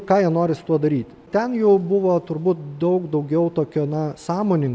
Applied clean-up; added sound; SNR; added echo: none; none; none; none.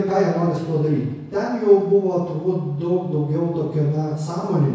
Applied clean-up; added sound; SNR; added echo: none; none; none; reverberation time 1.1 s.